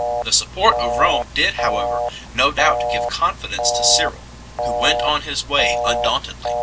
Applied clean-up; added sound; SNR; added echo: none; Telephone; 3 dB; none.